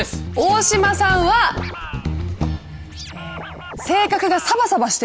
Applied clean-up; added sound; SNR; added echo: none; Scratching (performance technique); 14 dB; none.